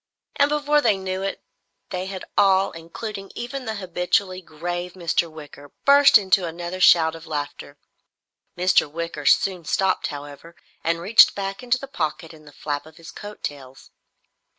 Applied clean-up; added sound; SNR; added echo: none; none; none; none.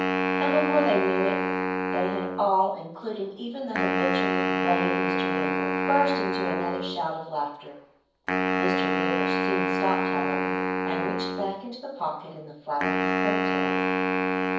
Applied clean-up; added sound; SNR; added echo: none; Wind instrument, woodwind instrument; -3 dB; reverberation time 0.9 s.